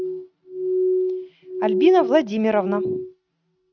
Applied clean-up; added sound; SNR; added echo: neural mask model RNNoise.